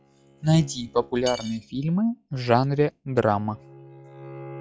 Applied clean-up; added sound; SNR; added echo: classical method log-MMSE.